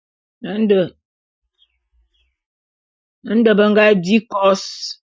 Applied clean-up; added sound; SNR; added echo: neural mask model DeepFilterNet 3.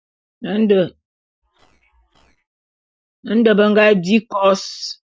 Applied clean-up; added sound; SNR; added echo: neural separator model SepFormer DNS4.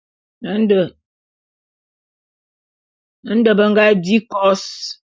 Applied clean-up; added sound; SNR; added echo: none; none; none; none.